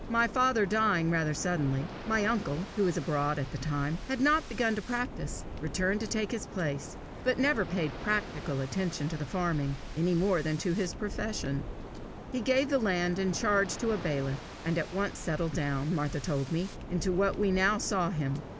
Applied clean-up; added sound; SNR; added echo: none; Waves, surf; 10 dB; none.